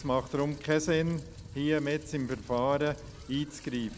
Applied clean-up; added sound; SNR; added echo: none; Rain; 17 dB; none.